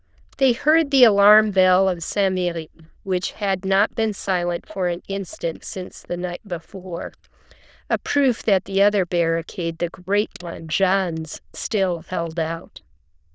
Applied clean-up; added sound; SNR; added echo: neural diffusion model UNIVERSE++.